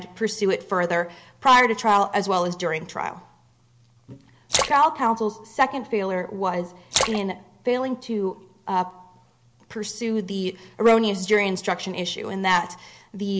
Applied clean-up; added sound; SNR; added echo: none; Splash, splatter; 7 dB; none.